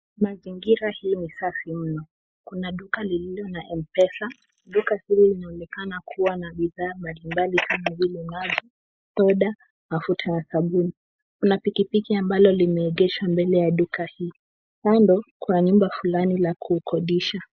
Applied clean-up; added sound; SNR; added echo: neural mask model Resemble Enhance denoiser.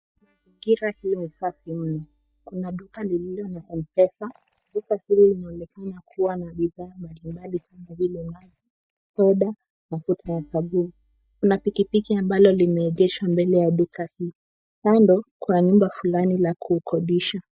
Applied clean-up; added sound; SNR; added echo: neural mask model DeepFilterNet 3.